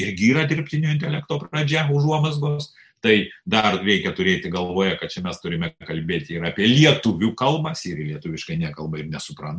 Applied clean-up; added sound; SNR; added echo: none; none; none; none.